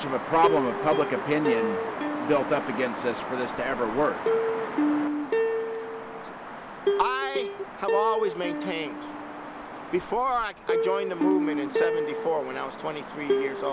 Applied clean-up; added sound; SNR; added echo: none; Plucked string instrument; 1 dB; none.